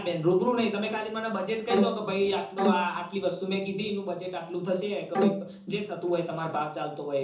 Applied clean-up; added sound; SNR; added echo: none; Bowed string instrument; 0 dB; reverberation time 0.6 s.